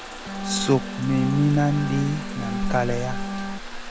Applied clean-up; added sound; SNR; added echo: none; Trickle, dribble / Bathtub (filling or washing) / Water tap, faucet + Organ; 4 dB; none.